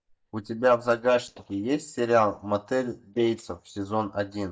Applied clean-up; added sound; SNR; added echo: neural mask model DeepFilterNet 3.